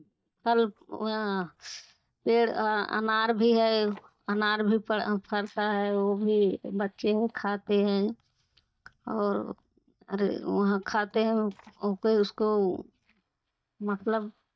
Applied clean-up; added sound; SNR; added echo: neural mask model DeepFilterNet 3.